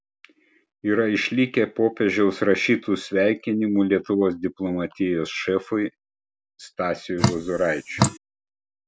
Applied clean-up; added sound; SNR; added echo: none; Drip; 0 dB; none.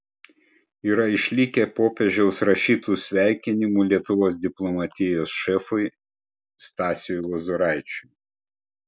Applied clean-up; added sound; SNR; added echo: none; none; none; none.